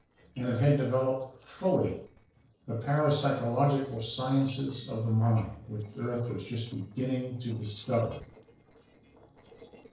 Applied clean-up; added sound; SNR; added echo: neural separator model SepFormer DNS4.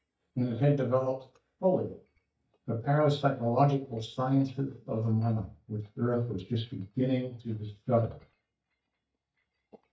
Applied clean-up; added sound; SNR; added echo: neural mask model DeepFilterNet 3.